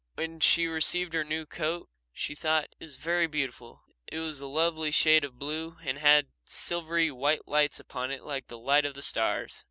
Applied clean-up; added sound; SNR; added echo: none; none; none; none.